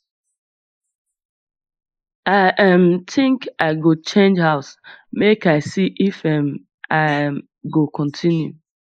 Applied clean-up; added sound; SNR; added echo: neural mask model Resemble Enhance denoiser.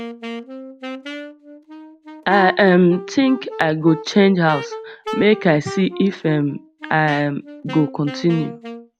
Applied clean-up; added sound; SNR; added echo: none; Wind instrument, woodwind instrument; 13 dB; none.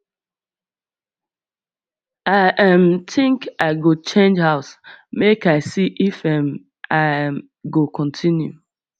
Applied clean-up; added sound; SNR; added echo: none; none; none; none.